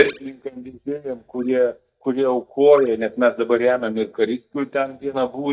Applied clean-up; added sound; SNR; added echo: neural mask model DeepFilterNet 3.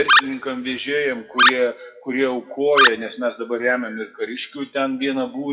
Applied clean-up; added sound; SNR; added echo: classical method WPE with log-MMSE.